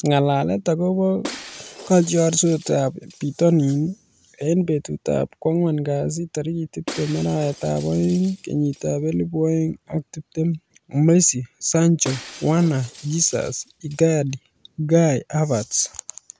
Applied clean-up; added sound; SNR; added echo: none; Shatter; 17 dB; none.